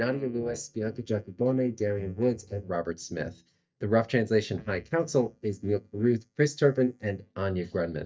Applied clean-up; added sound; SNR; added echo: neural mask model DeepFilterNet 3.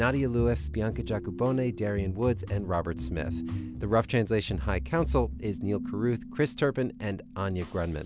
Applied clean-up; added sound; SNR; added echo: none; none; none; none.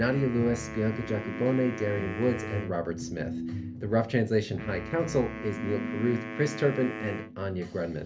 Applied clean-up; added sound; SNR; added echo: none; Wind instrument, woodwind instrument; 12 dB; reverberation time 0.3 s.